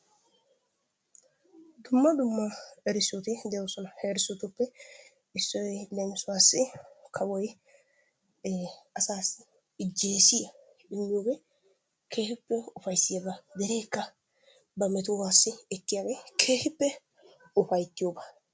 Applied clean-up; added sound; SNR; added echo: none; none; none; none.